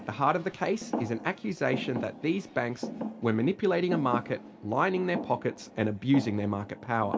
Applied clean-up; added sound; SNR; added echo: none; Thump, thud; 9 dB; reverberation time 1.1 s.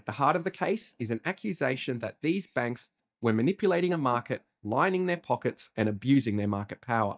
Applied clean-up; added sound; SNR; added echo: neural mask model DeepFilterNet 3.